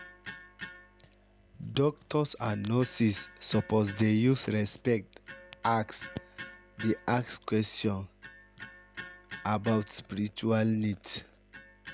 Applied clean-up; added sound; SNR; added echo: none; Electric guitar; 18 dB; none.